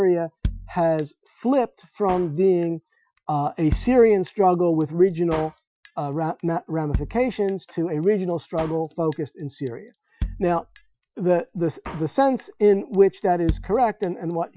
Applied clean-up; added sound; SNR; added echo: classical method Wiener filter.